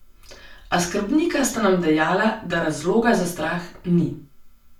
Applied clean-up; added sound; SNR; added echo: none; none; none; reverberation time 0.3 s.